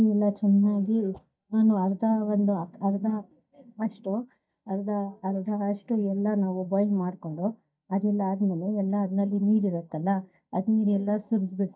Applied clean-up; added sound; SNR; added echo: neural mask model DeepFilterNet 3.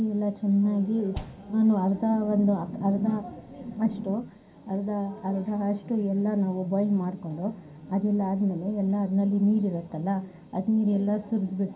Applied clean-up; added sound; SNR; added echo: none; Bass drum; 19 dB; reverberation time 0.3 s.